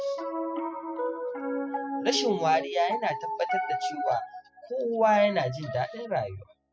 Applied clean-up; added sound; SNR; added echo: classical method spectral subtraction.